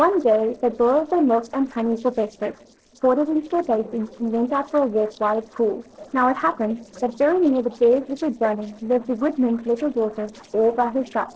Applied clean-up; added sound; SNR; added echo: neural separator model SepFormer DNS4.